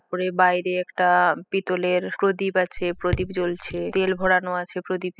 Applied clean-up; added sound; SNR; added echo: classical method spectral subtraction.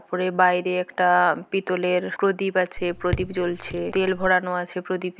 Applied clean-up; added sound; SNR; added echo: none; Raindrop / Drip; 10 dB; none.